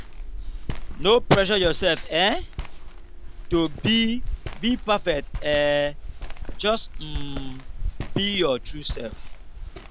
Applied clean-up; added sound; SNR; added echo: none; Walk, footsteps; 5 dB; none.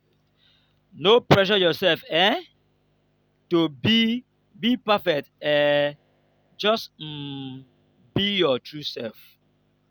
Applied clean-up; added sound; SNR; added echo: none; none; none; none.